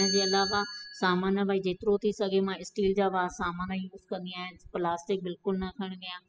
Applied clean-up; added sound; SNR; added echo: classical method spectral subtraction.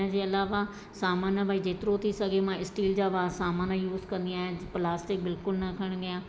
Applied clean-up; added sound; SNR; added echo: none; none; none; none.